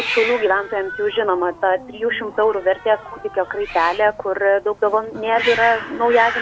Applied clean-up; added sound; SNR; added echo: none; Hiss; 11 dB; none.